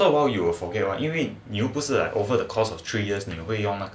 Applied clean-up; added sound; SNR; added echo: none; none; none; none.